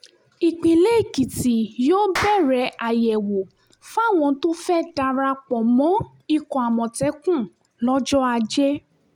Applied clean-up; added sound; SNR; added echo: none; Clapping; 14 dB; none.